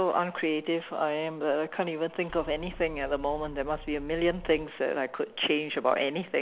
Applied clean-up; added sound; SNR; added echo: none; Idling / Car; 14 dB; none.